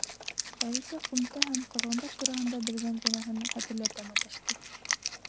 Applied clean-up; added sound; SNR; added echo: none; Wind instrument, woodwind instrument; -1 dB; none.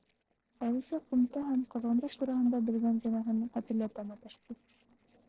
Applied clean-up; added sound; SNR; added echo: neural separator model SepFormer DNS4.